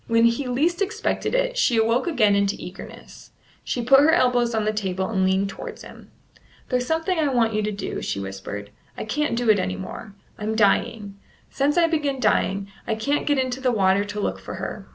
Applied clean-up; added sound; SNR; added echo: none; none; none; none.